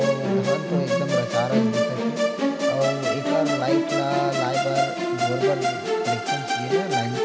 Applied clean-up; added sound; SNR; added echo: none; Musical instrument; -5 dB; none.